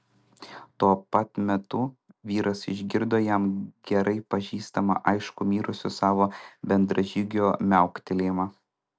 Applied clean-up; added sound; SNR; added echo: none; none; none; none.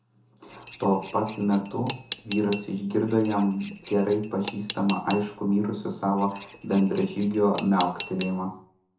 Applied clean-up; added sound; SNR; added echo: none; Cutlery, silverware / Dishes, pots, and pans; 11 dB; reverberation time 0.6 s.